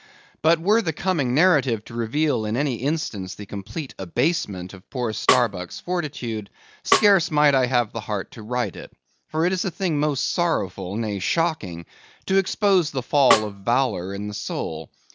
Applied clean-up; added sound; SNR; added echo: none; Snare drum; 4 dB; none.